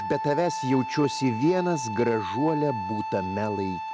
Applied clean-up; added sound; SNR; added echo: none; Wind instrument, woodwind instrument; 6 dB; none.